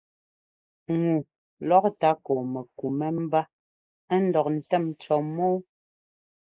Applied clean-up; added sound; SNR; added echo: neural mask model Resemble Enhance denoiser.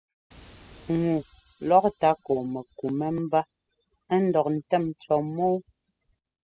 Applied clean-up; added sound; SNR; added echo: classical method spectral subtraction.